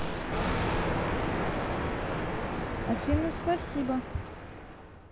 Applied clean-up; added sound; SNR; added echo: none; Thunder; -3 dB; none.